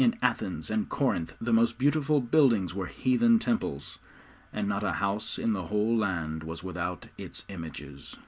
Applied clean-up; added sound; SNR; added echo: none; none; none; none.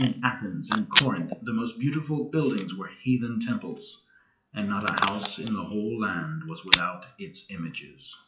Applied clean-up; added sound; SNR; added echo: classical method WPE with log-MMSE.